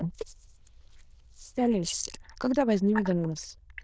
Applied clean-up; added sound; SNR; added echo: neural diffusion model UNIVERSE++.